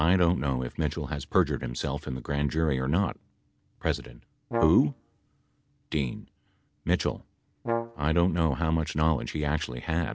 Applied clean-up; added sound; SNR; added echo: none; Brass instrument; 7 dB; none.